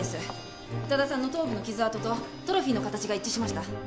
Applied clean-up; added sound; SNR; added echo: none; none; none; none.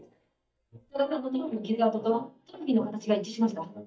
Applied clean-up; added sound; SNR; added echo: neural mask model DeepFilterNet 3.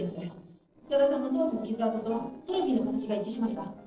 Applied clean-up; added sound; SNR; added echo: neural separator model SepFormer DNS4.